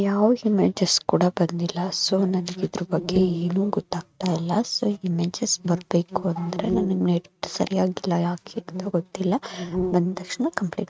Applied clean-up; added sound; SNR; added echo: neural mask model RNNoise.